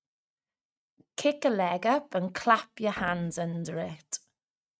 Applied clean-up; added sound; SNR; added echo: neural mask model RNNoise.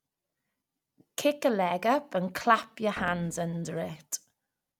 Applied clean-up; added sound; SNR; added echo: none; Guitar; 16 dB; none.